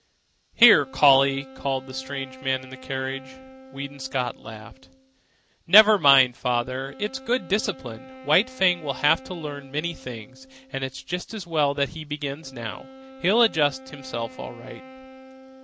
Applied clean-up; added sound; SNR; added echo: none; Wind instrument, woodwind instrument; 19 dB; none.